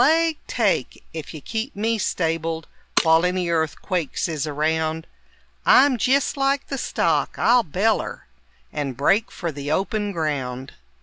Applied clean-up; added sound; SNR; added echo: none; Shatter; 12 dB; none.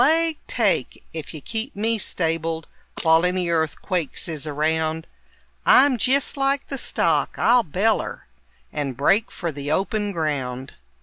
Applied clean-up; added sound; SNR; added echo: neural separator model SepFormer DNS4.